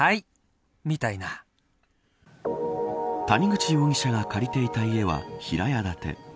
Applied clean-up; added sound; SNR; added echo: none; none; none; none.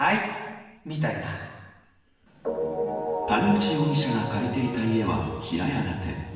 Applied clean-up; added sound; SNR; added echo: none; none; none; reverberation time 1.3 s.